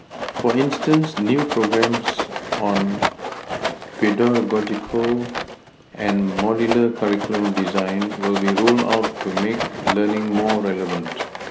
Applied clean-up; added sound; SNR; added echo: none; Rattle; 5 dB; none.